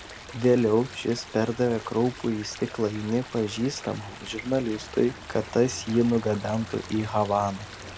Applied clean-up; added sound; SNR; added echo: none; Stream; 15 dB; none.